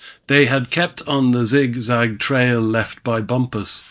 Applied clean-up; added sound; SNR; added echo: neural mask model DeepFilterNet 3.